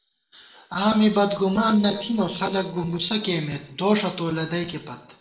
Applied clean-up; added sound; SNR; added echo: neural separator model SepFormer DNS4.